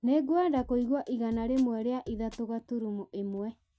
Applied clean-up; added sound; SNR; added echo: none; Drum kit; 18 dB; none.